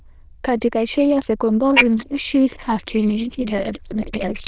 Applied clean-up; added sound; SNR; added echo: neural diffusion model UNIVERSE++.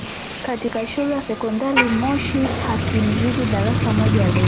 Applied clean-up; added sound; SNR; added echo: none; Motor vehicle (road); 0 dB; none.